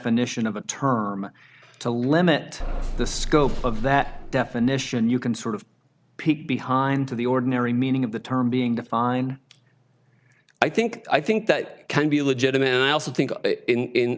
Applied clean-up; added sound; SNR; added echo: none; Bus / Engine; 5 dB; none.